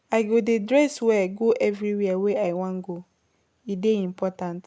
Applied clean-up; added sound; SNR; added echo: none; none; none; none.